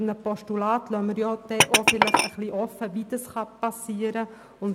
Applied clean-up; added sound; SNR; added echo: none; Glass; -2 dB; none.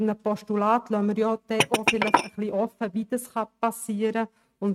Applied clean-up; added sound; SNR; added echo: neural mask model RNNoise.